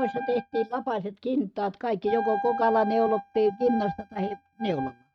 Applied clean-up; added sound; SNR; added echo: neural mask model RNNoise.